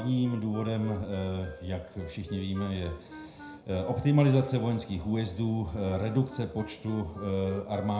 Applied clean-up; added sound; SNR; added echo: none; Wind instrument, woodwind instrument; 17 dB; reverberation time 0.5 s.